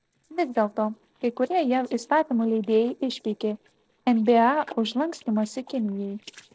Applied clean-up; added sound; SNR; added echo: neural separator model SepFormer DNS4.